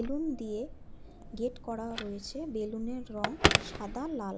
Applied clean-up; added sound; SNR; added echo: none; Telephone; -2 dB; none.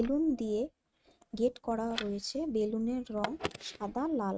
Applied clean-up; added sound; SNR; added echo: neural mask model RNNoise.